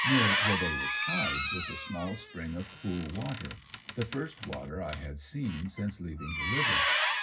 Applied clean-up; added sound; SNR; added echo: none; Squeak; -4 dB; reverberation time 0.4 s.